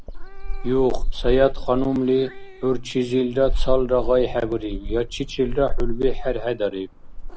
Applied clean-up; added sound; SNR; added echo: none; Meow / Purr; 2 dB; none.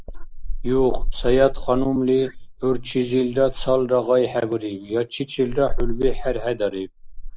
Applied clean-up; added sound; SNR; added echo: neural mask model Resemble Enhance denoiser.